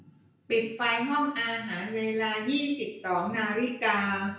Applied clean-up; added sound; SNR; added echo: none; none; none; reverberation time 0.5 s.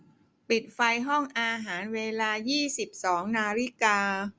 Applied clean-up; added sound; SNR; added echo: none; none; none; none.